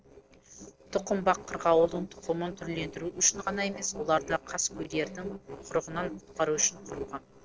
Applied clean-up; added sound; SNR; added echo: neural separator model SepFormer DNS4.